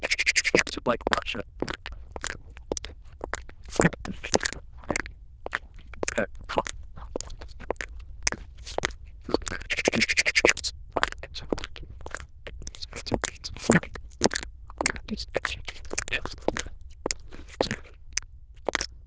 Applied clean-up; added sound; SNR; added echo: neural diffusion model UNIVERSE++.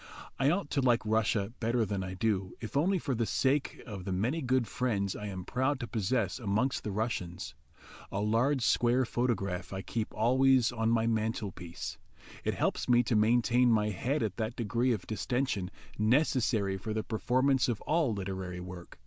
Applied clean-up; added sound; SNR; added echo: none; none; none; none.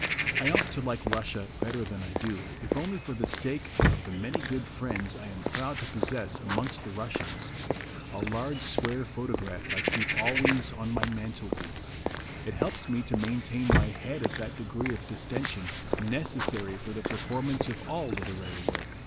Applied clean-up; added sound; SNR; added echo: none; Walk, footsteps / Bird vocalization, bird call, bird song; -3 dB; none.